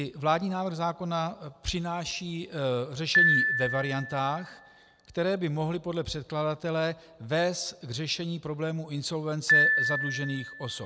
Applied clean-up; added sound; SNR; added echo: none; Piano; 1 dB; none.